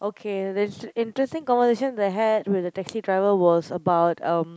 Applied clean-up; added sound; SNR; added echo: none; none; none; none.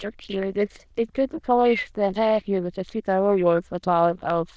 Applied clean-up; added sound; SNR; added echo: neural diffusion model UNIVERSE++.